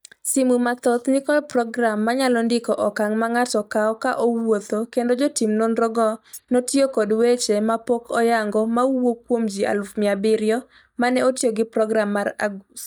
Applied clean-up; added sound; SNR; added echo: neural mask model DeepFilterNet 3.